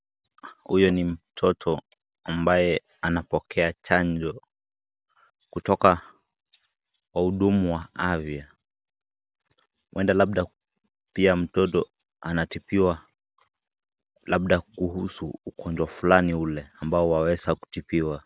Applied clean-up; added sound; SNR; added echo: none; none; none; none.